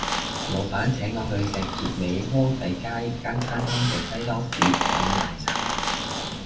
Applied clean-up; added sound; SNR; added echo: none; Squeak; 1 dB; reverberation time 0.4 s.